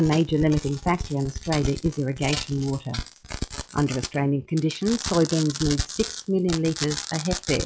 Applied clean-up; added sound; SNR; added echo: classical method log-MMSE.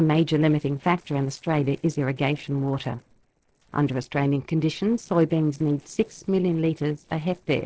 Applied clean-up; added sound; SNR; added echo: neural separator model SepFormer DNS4.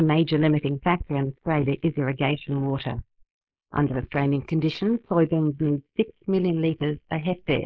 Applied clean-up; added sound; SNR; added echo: neural mask model Resemble Enhance denoiser.